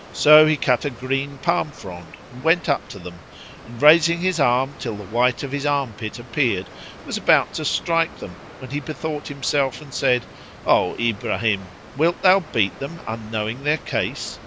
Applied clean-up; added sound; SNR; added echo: none; Water; 18 dB; none.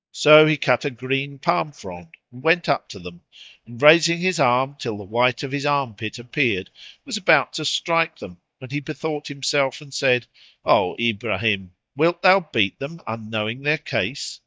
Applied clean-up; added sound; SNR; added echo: neural mask model DeepFilterNet 3.